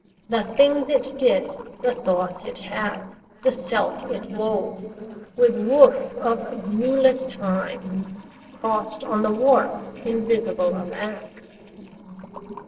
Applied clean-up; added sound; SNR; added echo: neural separator model SepFormer DNS4.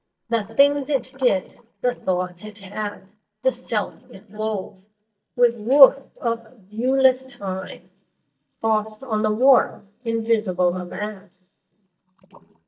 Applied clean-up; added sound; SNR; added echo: neural mask model DeepFilterNet 3.